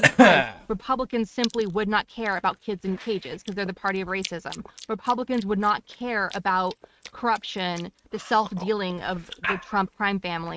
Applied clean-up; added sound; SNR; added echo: neural mask model RNNoise.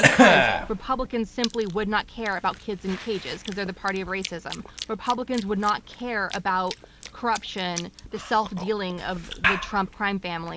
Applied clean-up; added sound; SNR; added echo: none; Chewing, mastication / Cough; 0 dB; none.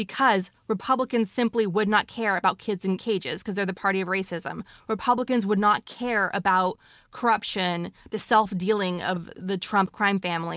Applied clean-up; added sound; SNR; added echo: none; none; none; none.